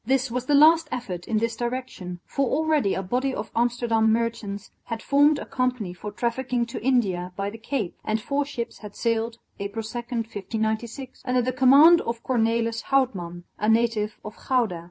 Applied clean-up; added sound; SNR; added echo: none; none; none; none.